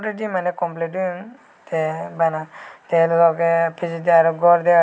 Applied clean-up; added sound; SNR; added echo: none; none; none; none.